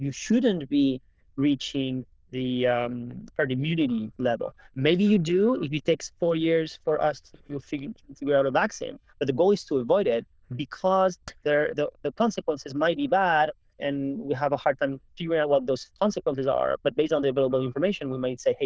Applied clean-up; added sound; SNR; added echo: neural diffusion model UNIVERSE++.